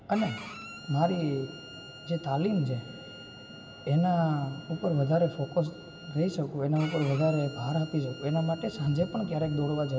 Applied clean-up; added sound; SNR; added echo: none; Bowed string instrument; 18 dB; reverberation time 2.6 s.